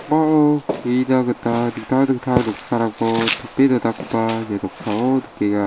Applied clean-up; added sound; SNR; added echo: none; Walk, footsteps; 11 dB; none.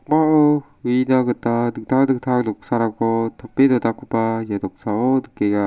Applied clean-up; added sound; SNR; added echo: none; none; none; none.